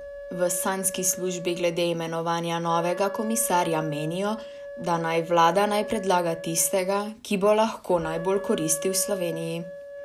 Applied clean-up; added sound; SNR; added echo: none; Wind instrument, woodwind instrument; 11 dB; none.